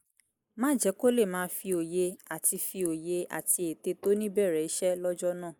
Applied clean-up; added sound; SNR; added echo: neural mask model Resemble Enhance denoiser.